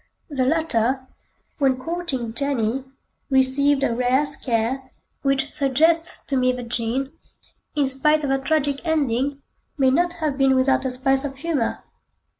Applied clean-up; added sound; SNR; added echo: none; none; none; none.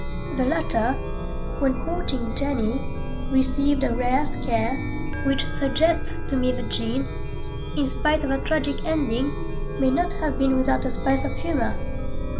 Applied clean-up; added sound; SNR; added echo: none; Chime; 0 dB; none.